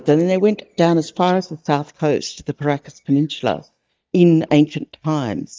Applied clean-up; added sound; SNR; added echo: neural mask model DeepFilterNet 3.